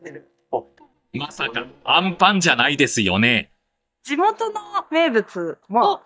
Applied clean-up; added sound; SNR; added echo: neural mask model DeepFilterNet 3.